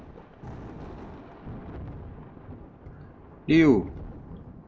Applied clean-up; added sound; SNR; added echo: none; Thunder; 12 dB; none.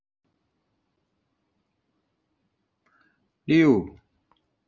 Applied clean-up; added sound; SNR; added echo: none; none; none; none.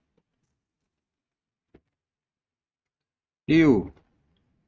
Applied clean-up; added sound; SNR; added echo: neural mask model RNNoise.